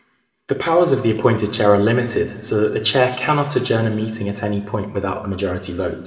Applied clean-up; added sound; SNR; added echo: none; none; none; reverberation time 1.4 s.